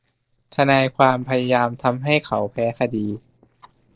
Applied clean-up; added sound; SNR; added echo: neural separator model SepFormer DNS4.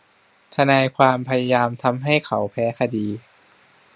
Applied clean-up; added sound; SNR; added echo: none; none; none; none.